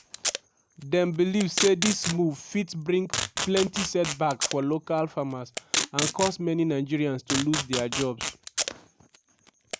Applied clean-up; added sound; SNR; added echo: none; Packing tape, duct tape; 1 dB; none.